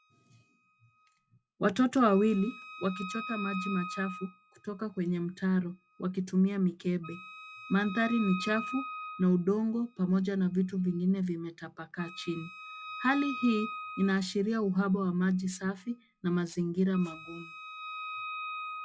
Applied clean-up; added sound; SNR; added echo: classical method log-MMSE.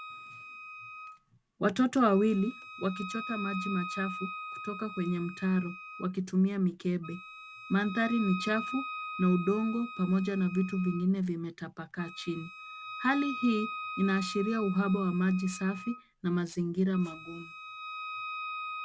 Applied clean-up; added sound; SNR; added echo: none; Wind instrument, woodwind instrument; 11 dB; none.